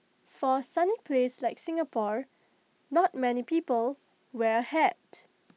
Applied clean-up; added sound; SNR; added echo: none; none; none; none.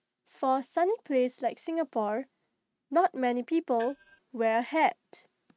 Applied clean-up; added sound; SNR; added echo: neural mask model RNNoise.